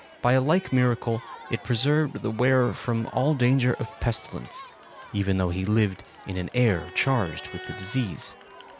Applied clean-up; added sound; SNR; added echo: none; Crowd; 18 dB; none.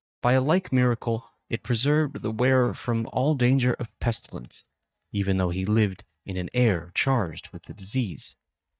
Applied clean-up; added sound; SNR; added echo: neural mask model DeepFilterNet 3.